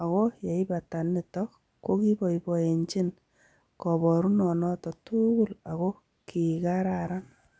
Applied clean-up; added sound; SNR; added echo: none; none; none; none.